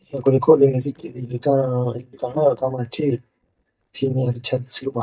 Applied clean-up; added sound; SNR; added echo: neural mask model DeepFilterNet 3.